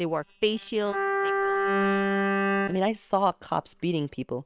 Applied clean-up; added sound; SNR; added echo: neural separator model SepFormer WHAM!.